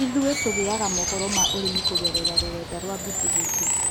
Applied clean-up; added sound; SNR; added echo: none; Bird; -3 dB; none.